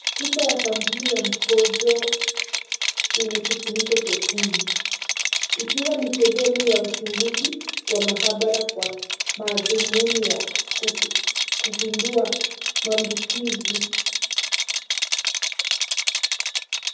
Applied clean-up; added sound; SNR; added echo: none; Rattle; -1 dB; reverberation time 0.9 s.